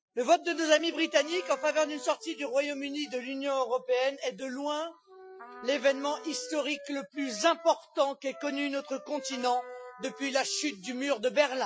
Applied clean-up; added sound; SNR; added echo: classical method Wiener filter.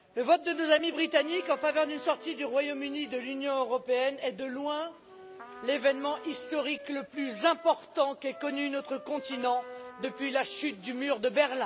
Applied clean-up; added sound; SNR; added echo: none; Wind instrument, woodwind instrument + Trumpet; 17 dB; none.